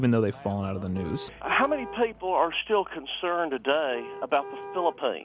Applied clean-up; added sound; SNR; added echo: none; Car; 14 dB; none.